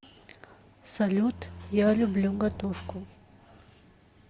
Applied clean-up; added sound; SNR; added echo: none; Bowed string instrument; 15 dB; none.